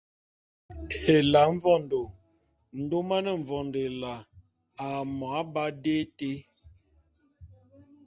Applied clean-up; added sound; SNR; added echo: none; none; none; none.